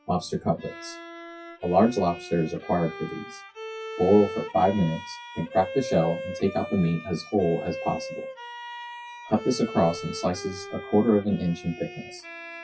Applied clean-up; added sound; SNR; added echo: classical method WPE with log-MMSE.